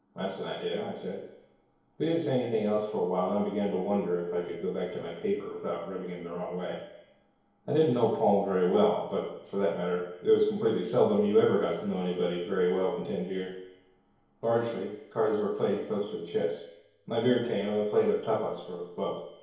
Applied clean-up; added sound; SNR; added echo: none; none; none; reverberation time 2.2 s.